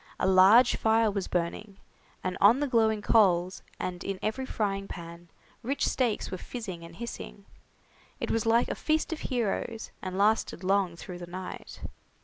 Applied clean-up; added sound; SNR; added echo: none; none; none; none.